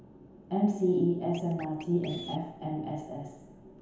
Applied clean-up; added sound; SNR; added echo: none; Scratching (performance technique); 19 dB; reverberation time 1.0 s.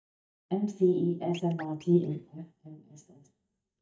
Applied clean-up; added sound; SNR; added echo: neural mask model DeepFilterNet 3.